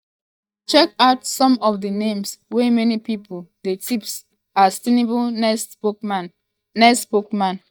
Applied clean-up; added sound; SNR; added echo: neural mask model DeepFilterNet 3.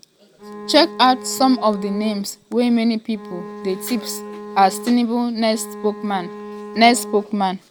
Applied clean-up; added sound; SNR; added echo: none; Bowed string instrument; 14 dB; none.